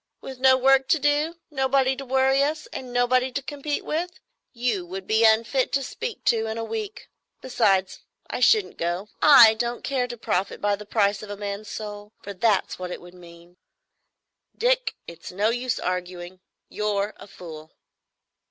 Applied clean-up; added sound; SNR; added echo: none; none; none; none.